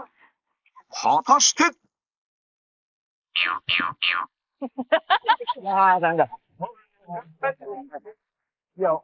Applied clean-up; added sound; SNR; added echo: neural mask model Resemble Enhance denoiser.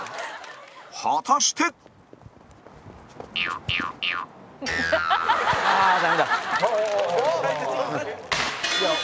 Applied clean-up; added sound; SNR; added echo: none; none; none; none.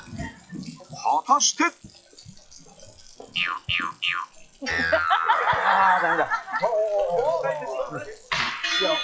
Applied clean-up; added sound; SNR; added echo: classical method log-MMSE.